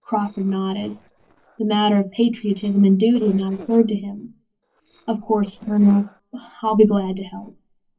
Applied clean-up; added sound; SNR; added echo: neural separator model SepFormer DNS4.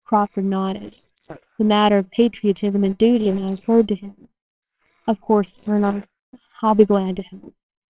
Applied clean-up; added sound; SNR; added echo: neural separator model SepFormer WHAMR!.